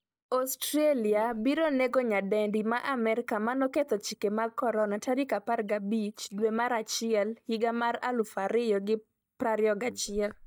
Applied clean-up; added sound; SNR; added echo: neural mask model DeepFilterNet 3.